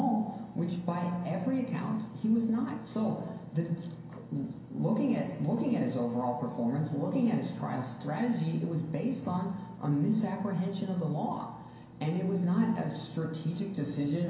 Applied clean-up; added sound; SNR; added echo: none; none; none; reverberation time 0.6 s.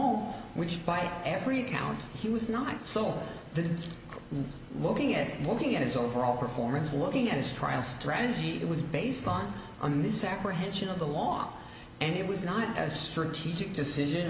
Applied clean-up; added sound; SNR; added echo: none; none; none; none.